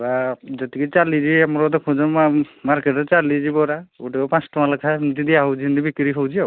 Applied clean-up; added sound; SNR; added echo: none; none; none; none.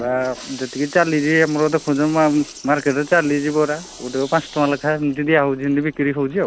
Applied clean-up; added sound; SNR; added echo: none; Toilet flush; 19 dB; none.